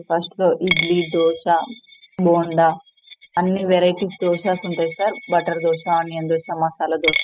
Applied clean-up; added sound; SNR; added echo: classical method spectral subtraction.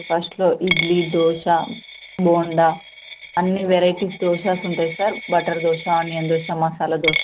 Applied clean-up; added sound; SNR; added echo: none; Coin (dropping); 8 dB; none.